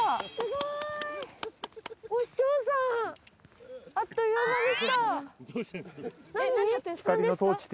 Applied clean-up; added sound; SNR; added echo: none; none; none; none.